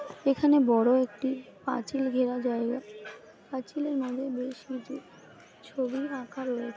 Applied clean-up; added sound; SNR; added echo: none; none; none; none.